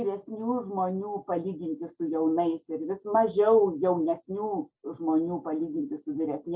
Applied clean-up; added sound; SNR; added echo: none; none; none; none.